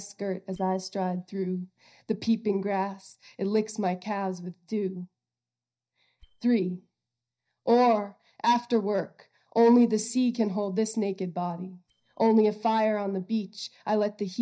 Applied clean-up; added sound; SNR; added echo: neural mask model DeepFilterNet 3.